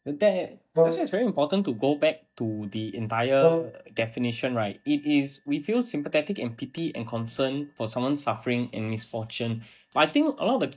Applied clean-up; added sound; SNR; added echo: neural mask model DeepFilterNet 3.